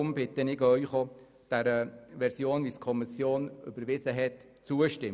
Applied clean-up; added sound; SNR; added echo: none; none; none; none.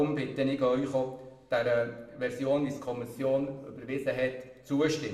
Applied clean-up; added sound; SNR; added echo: none; none; none; reverberation time 0.7 s.